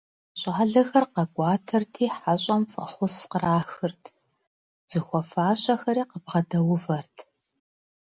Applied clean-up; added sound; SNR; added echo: none; none; none; none.